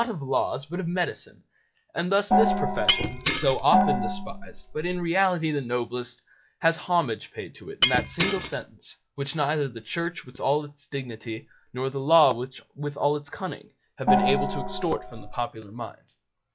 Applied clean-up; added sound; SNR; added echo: classical method log-MMSE.